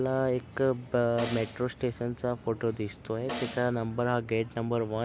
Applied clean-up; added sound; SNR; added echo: none; Snare drum; 12 dB; none.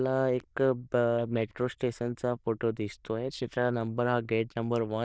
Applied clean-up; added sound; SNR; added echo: neural diffusion model UNIVERSE++.